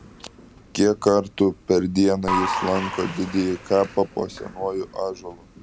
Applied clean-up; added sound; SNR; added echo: none; Applause / Crowd; 10 dB; none.